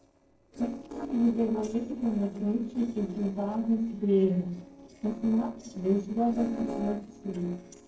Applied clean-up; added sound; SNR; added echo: neural separator model SepFormer DNS4.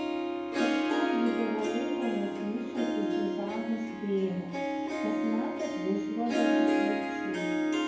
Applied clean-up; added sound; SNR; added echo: none; Harp; -3 dB; reverberation time 0.9 s.